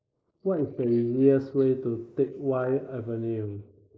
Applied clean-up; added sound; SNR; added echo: neural mask model Resemble Enhance denoiser.